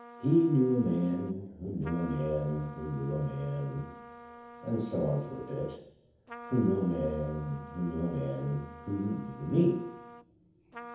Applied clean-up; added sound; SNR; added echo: none; Trumpet; 16 dB; reverberation time 0.7 s.